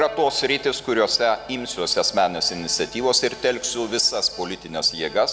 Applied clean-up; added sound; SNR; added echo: none; Bowed string instrument; 19 dB; none.